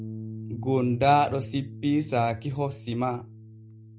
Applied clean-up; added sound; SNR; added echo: none; Bass guitar; 13 dB; none.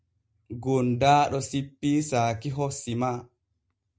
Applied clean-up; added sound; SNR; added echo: none; none; none; none.